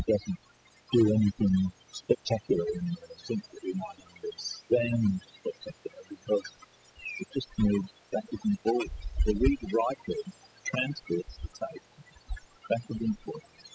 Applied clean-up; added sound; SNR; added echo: classical method spectral subtraction.